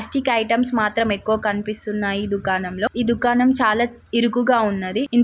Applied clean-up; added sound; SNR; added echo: none; none; none; none.